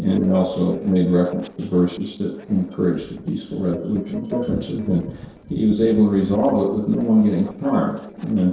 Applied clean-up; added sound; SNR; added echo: neural separator model SepFormer DNS4.